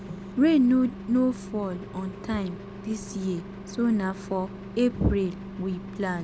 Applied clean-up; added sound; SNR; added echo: none; Engine; 12 dB; none.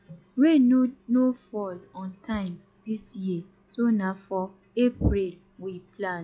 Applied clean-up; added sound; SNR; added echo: classical method log-MMSE.